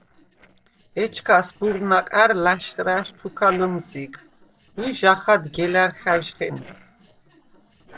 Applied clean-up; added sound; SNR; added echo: neural separator model SepFormer DNS4.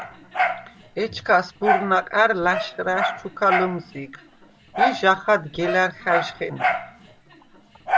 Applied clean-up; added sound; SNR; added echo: none; Dog; 3 dB; none.